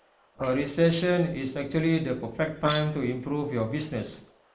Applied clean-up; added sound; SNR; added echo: neural mask model Resemble Enhance denoiser.